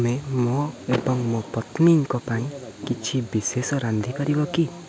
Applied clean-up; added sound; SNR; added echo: none; Door / Car; 16 dB; none.